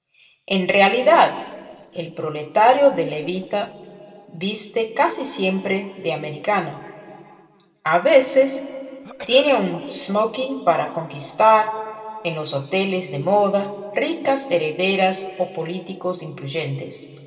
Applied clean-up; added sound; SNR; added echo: neural separator model SepFormer DNS4.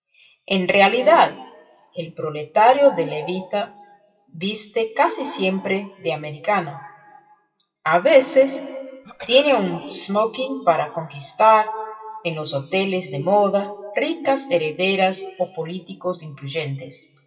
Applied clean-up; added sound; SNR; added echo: classical method WPE with log-MMSE.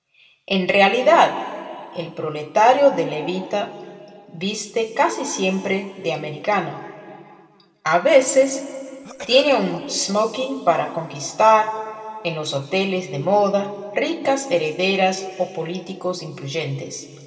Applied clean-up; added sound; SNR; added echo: none; Cough; 14 dB; reverberation time 2.3 s.